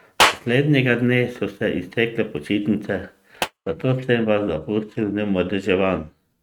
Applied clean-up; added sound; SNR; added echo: neural mask model RNNoise.